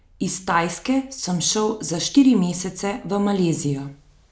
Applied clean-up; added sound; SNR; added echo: none; none; none; none.